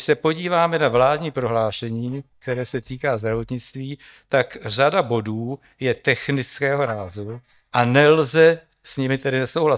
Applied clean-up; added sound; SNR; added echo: neural mask model DeepFilterNet 3.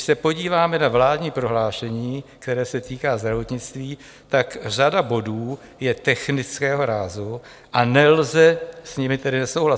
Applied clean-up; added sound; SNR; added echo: none; none; none; none.